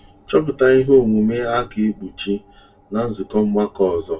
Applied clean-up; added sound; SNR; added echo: none; none; none; reverberation time 0.2 s.